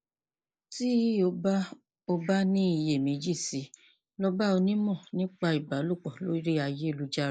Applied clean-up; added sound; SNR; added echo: neural mask model Resemble Enhance denoiser.